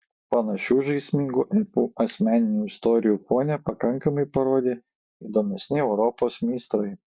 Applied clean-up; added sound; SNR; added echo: none; none; none; none.